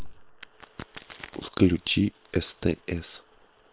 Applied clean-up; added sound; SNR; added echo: neural separator model SepFormer WHAM!.